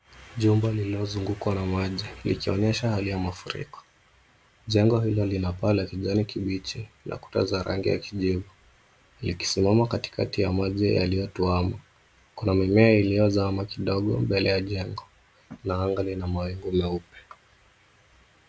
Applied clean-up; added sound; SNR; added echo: none; none; none; none.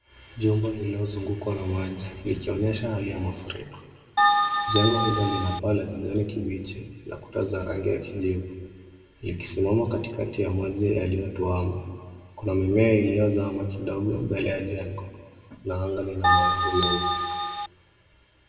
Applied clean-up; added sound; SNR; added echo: none; Bell; -4 dB; reverberation time 1.6 s.